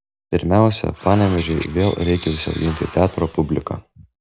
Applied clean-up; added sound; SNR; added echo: none; Tools; 12 dB; none.